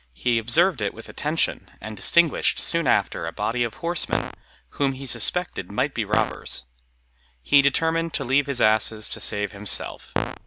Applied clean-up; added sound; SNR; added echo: none; Fart; 1 dB; none.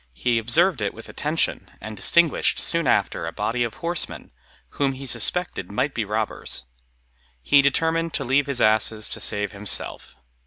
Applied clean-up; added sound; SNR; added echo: none; none; none; none.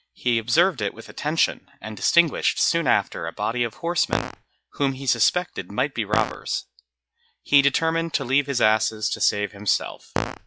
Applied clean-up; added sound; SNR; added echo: classical method log-MMSE.